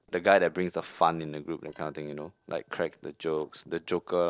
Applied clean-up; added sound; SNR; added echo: neural separator model SepFormer DNS4.